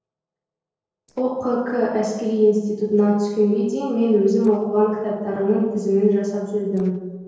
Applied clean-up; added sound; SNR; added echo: neural separator model SepFormer DNS4.